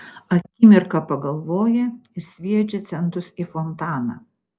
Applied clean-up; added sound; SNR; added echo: none; none; none; none.